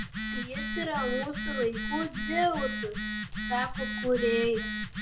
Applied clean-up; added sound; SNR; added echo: none; Telephone; 2 dB; reverberation time 0.3 s.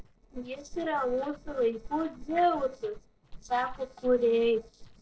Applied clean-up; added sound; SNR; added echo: neural separator model SepFormer DNS4.